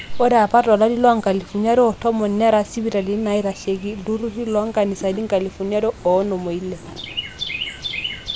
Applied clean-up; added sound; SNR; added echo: none; Chirp, tweet; 15 dB; none.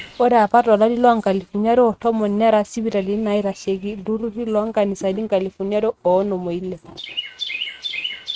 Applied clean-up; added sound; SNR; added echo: neural mask model RNNoise.